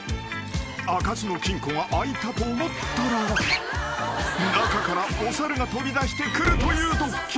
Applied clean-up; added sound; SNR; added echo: none; Walk, footsteps / Slam; 11 dB; none.